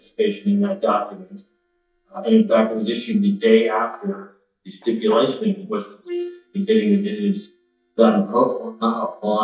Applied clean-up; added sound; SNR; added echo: neural mask model DeepFilterNet 3.